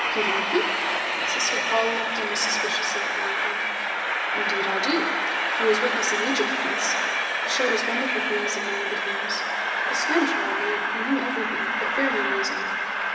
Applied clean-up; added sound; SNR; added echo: none; Train; -4 dB; reverberation time 2.6 s.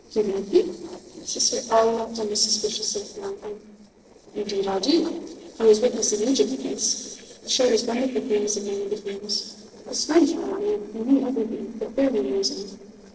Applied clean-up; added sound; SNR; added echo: neural separator model SepFormer DNS4.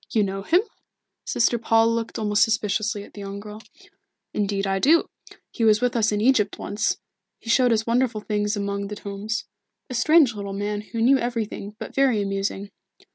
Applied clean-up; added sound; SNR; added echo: none; none; none; none.